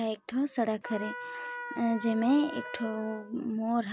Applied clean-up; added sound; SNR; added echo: none; Trumpet; 12 dB; none.